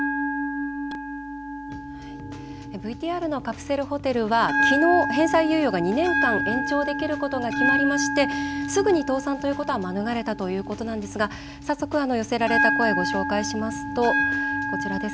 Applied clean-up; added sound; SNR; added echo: none; Bell; 2 dB; none.